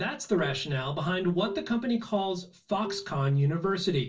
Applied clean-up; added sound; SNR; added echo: neural separator model SepFormer DNS4.